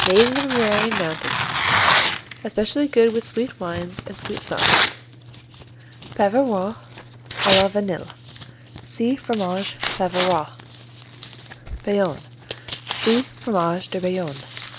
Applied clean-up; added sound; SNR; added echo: none; Tearing; 3 dB; none.